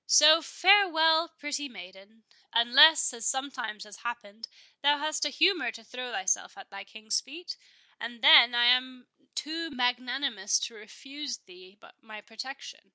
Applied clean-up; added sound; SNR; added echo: none; none; none; none.